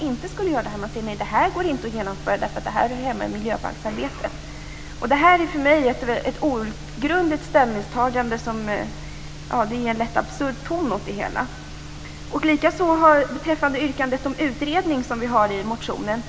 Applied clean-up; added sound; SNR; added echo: none; none; none; reverberation time 1.1 s.